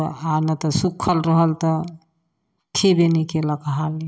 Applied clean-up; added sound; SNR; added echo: none; none; none; none.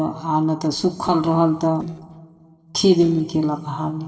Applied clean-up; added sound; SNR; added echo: neural separator model SepFormer DNS4.